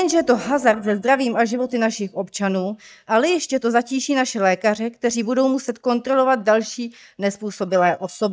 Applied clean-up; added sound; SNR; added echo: neural mask model DeepFilterNet 3.